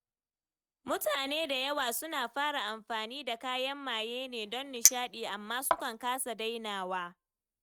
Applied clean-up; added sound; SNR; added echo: neural mask model RNNoise.